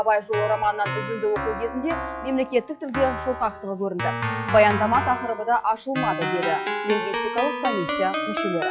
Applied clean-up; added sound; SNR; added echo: classical method log-MMSE.